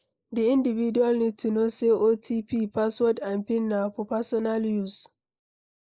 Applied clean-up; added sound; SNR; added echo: neural mask model Resemble Enhance denoiser.